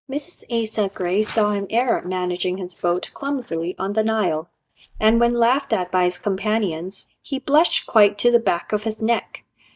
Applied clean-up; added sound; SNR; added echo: neural mask model DeepFilterNet 3.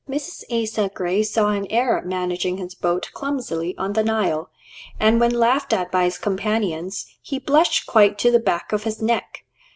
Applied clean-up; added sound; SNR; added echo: none; none; none; none.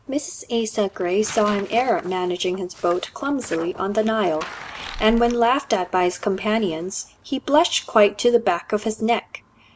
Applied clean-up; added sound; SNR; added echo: none; Tearing; 20 dB; none.